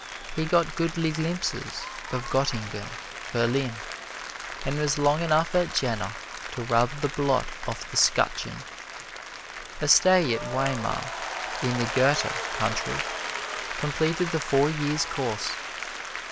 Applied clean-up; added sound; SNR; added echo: none; Applause; 7 dB; none.